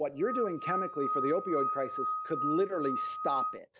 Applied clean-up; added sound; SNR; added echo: none; Screech / Glass; 1 dB; none.